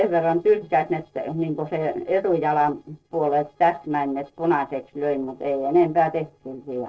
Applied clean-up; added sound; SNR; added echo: neural separator model SepFormer DNS4.